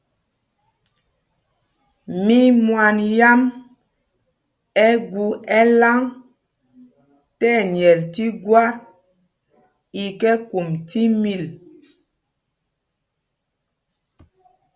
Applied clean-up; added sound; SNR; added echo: none; none; none; none.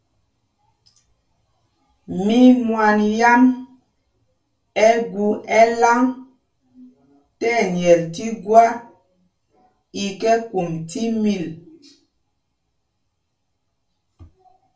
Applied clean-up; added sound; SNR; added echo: none; none; none; reverberation time 0.2 s.